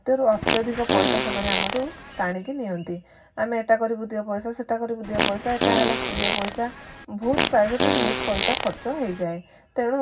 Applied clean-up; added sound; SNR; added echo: none; Fart; -2 dB; reverberation time 0.4 s.